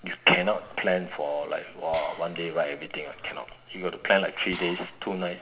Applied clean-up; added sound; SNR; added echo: none; Liquid; 19 dB; reverberation time 0.7 s.